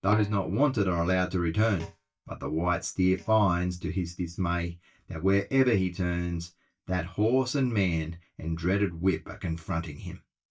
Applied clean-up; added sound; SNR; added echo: neural mask model DeepFilterNet 3.